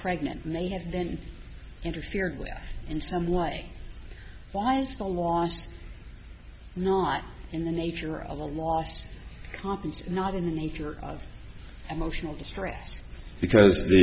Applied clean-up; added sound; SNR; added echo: none; none; none; none.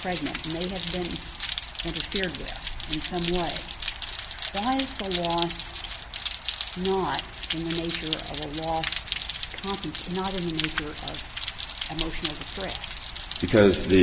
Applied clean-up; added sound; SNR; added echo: none; Rain; 6 dB; none.